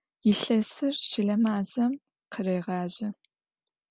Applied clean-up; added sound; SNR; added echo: none; none; none; none.